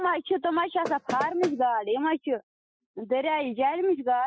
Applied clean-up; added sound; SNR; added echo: classical method Wiener filter.